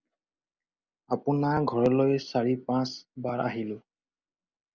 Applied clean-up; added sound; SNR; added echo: none; none; none; none.